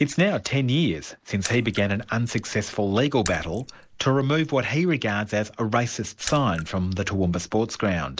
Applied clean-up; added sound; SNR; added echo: neural mask model Resemble Enhance denoiser.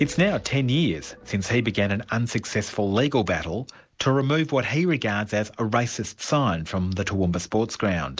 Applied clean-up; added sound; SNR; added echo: none; none; none; none.